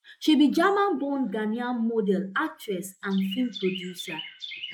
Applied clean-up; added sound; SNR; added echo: neural mask model Resemble Enhance denoiser.